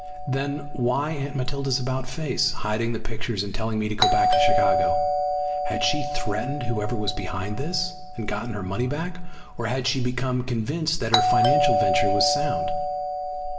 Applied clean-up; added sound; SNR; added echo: none; Doorbell; 2 dB; reverberation time 0.7 s.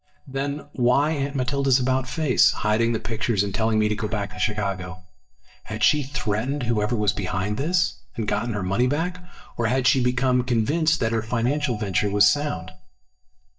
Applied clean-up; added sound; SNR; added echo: neural mask model DeepFilterNet 3.